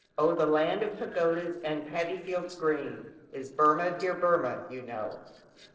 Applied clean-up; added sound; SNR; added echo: neural separator model SepFormer DNS4.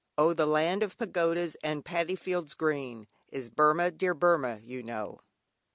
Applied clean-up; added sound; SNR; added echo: none; none; none; none.